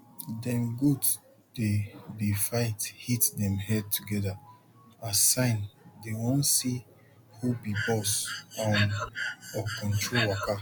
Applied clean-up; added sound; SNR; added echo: none; Breathing; 5 dB; none.